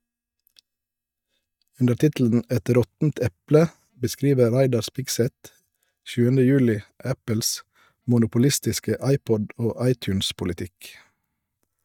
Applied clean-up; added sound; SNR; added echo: neural mask model DeepFilterNet 3.